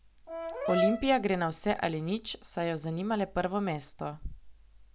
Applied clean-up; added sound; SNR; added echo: none; Brass instrument; 2 dB; none.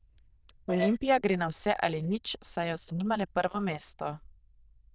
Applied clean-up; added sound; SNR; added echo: neural diffusion model UNIVERSE++.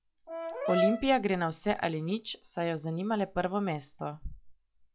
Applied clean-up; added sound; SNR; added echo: classical method log-MMSE.